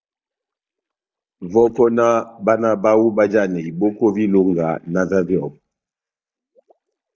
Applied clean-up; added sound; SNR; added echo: neural mask model DeepFilterNet 3.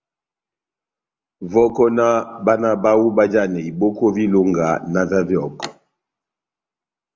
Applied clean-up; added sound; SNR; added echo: none; none; none; none.